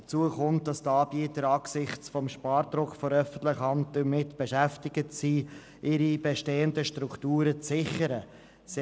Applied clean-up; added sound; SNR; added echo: none; none; none; none.